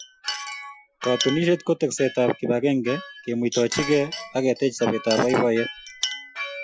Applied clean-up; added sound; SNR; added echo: classical method Wiener filter.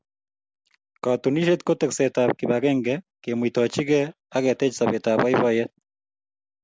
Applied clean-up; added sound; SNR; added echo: none; none; none; none.